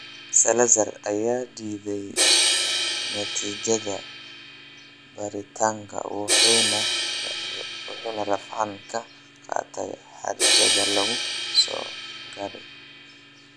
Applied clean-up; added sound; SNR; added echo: none; Crash cymbal; -1 dB; none.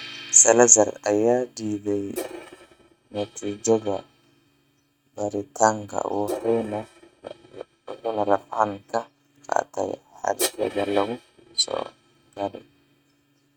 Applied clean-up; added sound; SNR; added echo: neural mask model RNNoise.